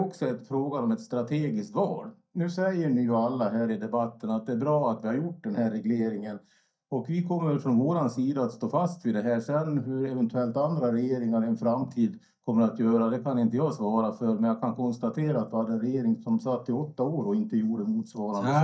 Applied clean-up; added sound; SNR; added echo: neural mask model DeepFilterNet 3.